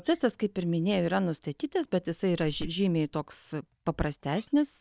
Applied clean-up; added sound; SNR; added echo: neural mask model DeepFilterNet 3.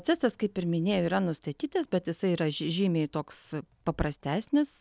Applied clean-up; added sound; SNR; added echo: none; none; none; none.